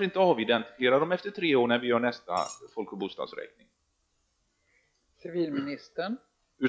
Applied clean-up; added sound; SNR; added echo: classical method log-MMSE.